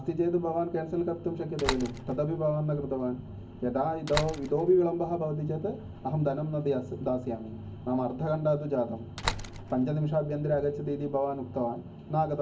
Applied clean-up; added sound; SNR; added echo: none; Slam; 10 dB; reverberation time 0.3 s.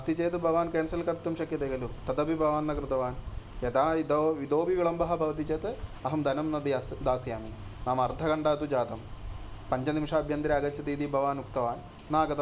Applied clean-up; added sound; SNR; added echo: none; none; none; none.